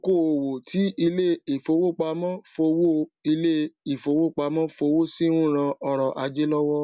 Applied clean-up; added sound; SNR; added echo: none; none; none; none.